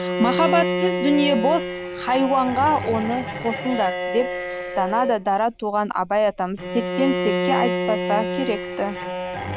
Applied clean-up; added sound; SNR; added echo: none; Bowed string instrument; 4 dB; none.